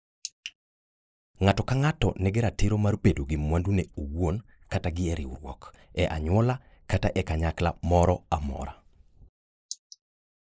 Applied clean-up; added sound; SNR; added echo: neural mask model Resemble Enhance denoiser.